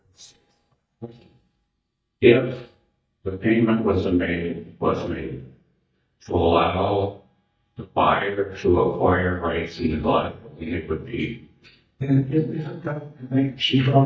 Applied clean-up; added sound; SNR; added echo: neural mask model DeepFilterNet 3.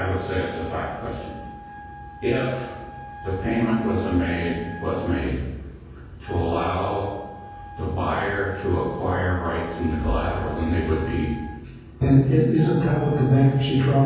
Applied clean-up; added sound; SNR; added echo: none; Wind instrument, woodwind instrument; 16 dB; reverberation time 1.3 s.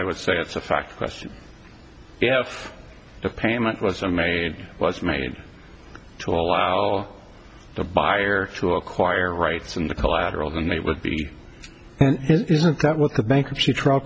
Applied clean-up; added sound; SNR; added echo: none; none; none; none.